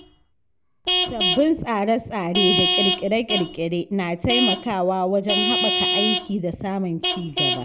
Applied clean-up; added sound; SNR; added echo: none; Vehicle horn, car horn, honking / Truck; 1 dB; none.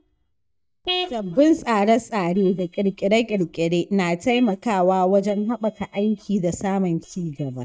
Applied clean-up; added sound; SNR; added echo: neural mask model DeepFilterNet 3.